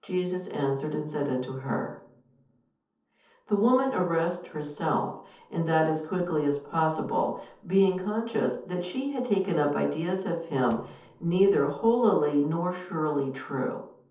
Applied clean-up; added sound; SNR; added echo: neural separator model SepFormer DNS4.